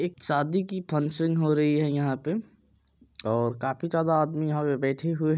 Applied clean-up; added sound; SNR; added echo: none; none; none; none.